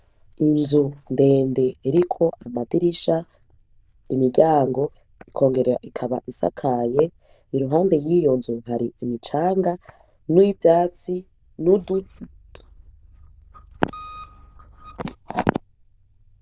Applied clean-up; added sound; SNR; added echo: neural diffusion model UNIVERSE++.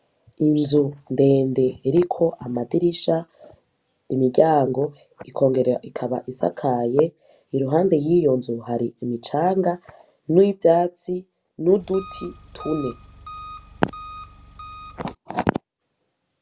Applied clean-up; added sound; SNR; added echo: none; Engine; 17 dB; none.